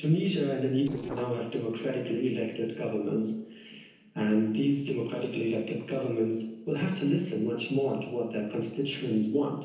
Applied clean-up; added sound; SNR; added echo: neural separator model SepFormer DNS4.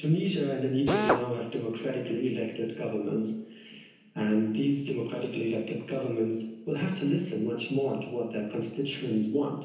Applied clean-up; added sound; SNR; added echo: none; Drill; -2 dB; reverberation time 0.9 s.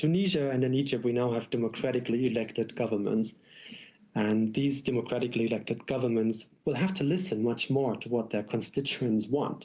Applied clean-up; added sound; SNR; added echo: none; none; none; none.